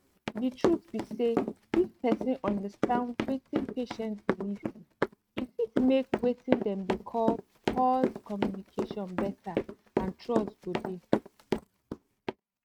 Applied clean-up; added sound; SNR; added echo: neural mask model RNNoise.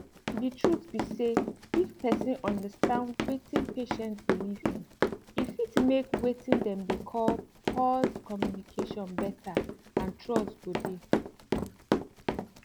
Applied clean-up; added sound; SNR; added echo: none; Run; -1 dB; none.